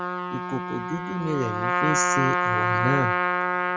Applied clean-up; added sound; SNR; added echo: none; Trumpet; -4 dB; none.